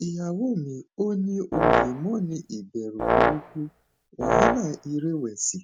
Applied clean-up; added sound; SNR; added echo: none; Brass instrument; -4 dB; none.